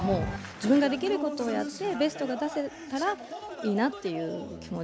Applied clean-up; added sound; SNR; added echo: none; none; none; none.